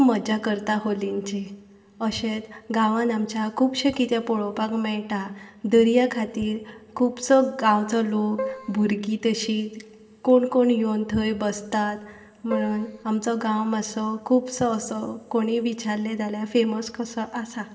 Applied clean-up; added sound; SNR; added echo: none; Keyboard (musical); 8 dB; reverberation time 1.9 s.